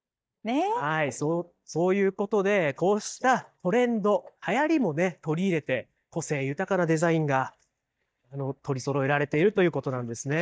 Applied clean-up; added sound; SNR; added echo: neural mask model DeepFilterNet 3.